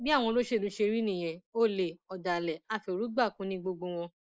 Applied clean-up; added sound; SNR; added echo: neural mask model Resemble Enhance denoiser.